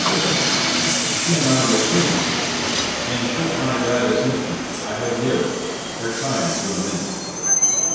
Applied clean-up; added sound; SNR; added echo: none; Train; -2 dB; reverberation time 1.2 s.